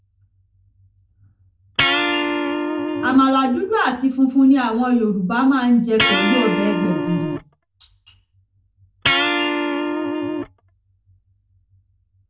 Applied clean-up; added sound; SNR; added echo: none; Electric guitar; 1 dB; reverberation time 0.3 s.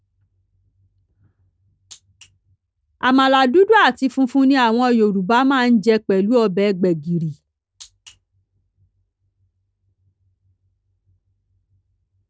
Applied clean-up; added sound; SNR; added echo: none; none; none; none.